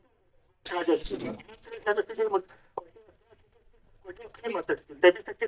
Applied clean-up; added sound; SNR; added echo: neural mask model DeepFilterNet 3.